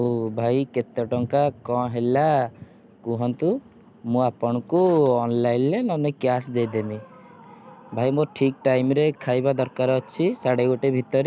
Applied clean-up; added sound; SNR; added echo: none; none; none; none.